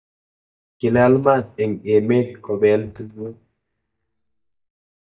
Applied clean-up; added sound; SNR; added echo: neural mask model DeepFilterNet 3.